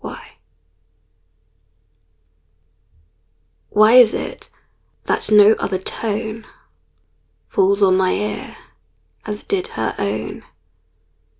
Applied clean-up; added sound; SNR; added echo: none; none; none; none.